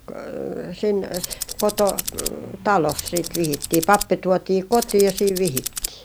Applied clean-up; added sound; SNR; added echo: none; Tools; 8 dB; none.